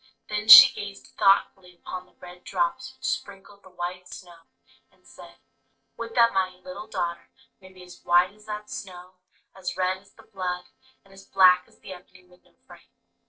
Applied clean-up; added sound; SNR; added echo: neural separator model SepFormer DNS4.